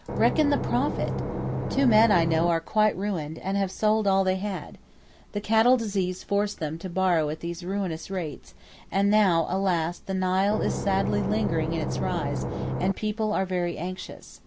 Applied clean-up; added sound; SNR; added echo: none; Engine / Boat, Water vehicle; 3 dB; none.